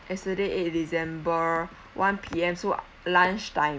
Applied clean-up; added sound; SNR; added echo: none; none; none; none.